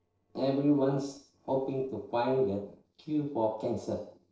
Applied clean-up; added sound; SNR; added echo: neural separator model SepFormer DNS4.